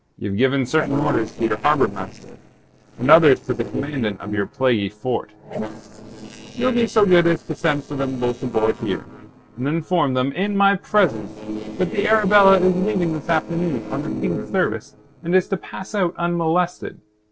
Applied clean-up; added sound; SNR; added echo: neural separator model SepFormer DNS4.